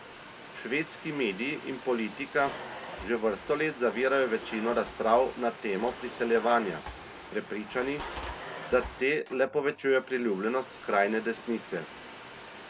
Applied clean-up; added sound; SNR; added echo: none; Domestic sounds, home sounds; 13 dB; none.